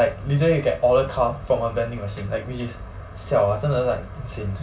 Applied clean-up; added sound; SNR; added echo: none; none; none; reverberation time 0.2 s.